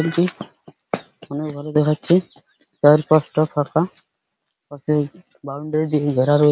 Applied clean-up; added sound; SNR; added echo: none; none; none; none.